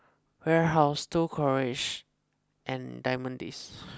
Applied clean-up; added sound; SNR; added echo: none; none; none; none.